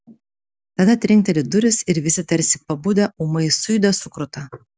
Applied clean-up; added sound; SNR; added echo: none; none; none; none.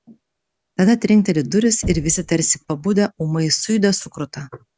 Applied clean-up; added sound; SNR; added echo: none; Knock; 18 dB; none.